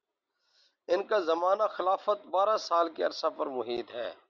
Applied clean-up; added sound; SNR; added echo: none; none; none; none.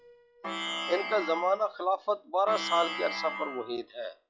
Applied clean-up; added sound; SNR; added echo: classical method log-MMSE.